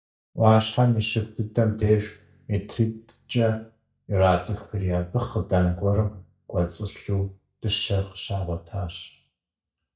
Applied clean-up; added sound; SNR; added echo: neural mask model DeepFilterNet 3.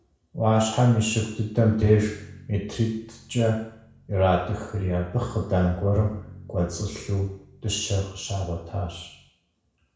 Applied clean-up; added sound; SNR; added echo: none; Bowed string instrument; 14 dB; reverberation time 0.6 s.